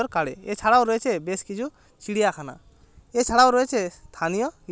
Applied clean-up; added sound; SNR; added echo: none; none; none; none.